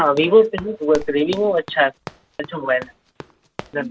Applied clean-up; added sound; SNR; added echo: none; Run; 18 dB; none.